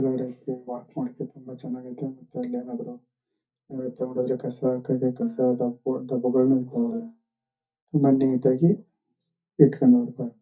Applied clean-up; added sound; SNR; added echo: neural mask model DeepFilterNet 3.